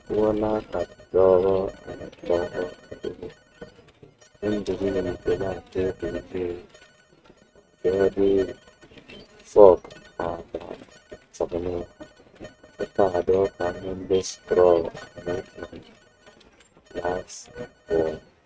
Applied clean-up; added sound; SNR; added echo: neural mask model RNNoise.